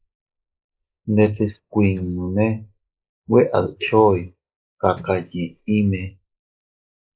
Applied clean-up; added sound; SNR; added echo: neural mask model Resemble Enhance denoiser.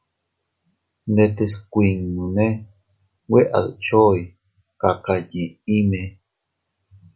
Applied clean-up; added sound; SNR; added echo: none; none; none; none.